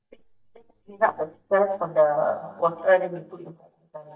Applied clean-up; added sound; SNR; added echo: neural mask model DeepFilterNet 3.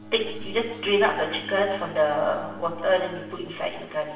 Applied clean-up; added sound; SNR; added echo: none; Bowed string instrument; 16 dB; reverberation time 1.0 s.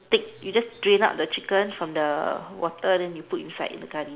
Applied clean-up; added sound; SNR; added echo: none; none; none; none.